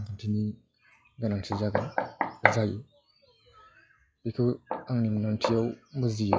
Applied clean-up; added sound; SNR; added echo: classical method log-MMSE.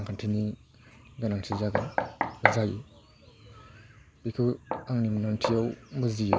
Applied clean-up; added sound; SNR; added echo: none; Knock; 3 dB; none.